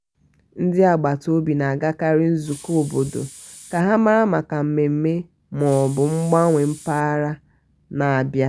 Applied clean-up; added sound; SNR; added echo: none; Hiss; 16 dB; none.